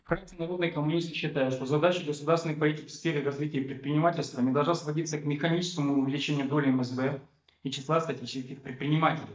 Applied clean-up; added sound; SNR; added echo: neural mask model DeepFilterNet 3.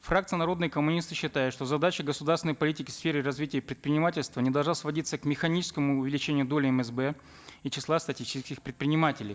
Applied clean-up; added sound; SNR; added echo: none; none; none; none.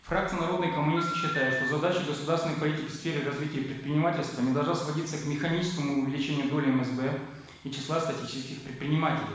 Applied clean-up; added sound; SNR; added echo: none; Telephone; 4 dB; reverberation time 0.9 s.